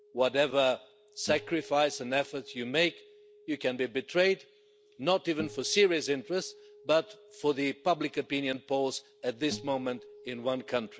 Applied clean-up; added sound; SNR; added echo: none; Acoustic guitar; 20 dB; none.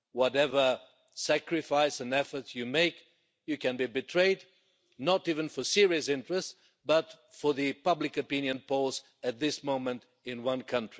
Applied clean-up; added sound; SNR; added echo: none; none; none; none.